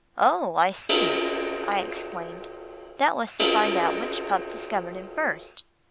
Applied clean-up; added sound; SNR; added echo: none; Crash cymbal; 0 dB; none.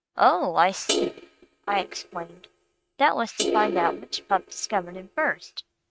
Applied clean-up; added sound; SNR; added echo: neural mask model RNNoise.